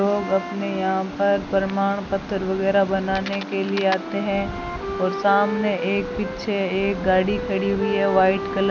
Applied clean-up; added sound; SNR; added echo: none; Wind instrument, woodwind instrument; 10 dB; none.